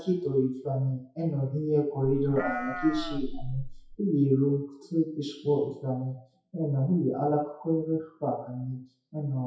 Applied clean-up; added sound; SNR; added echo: classical method WPE with log-MMSE.